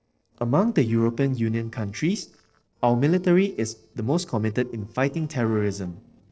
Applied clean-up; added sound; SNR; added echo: neural separator model SepFormer DNS4.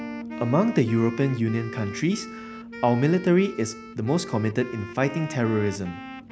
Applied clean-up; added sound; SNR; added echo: none; Wind instrument, woodwind instrument + Bass guitar; 12 dB; none.